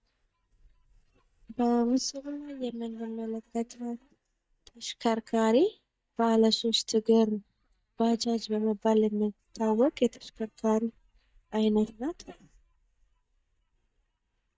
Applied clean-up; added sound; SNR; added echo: neural mask model DeepFilterNet 3.